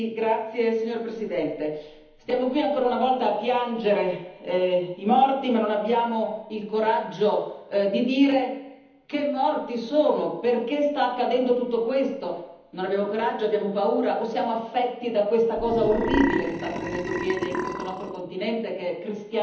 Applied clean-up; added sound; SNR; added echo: none; Burping, eructation; 5 dB; reverberation time 1.3 s.